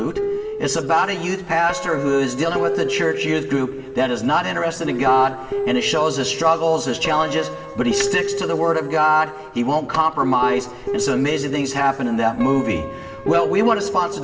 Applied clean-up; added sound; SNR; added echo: none; Guitar; 6 dB; reverberation time 2.7 s.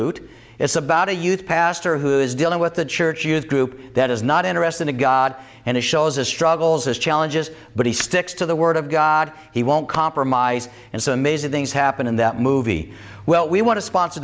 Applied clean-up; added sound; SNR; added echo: none; none; none; none.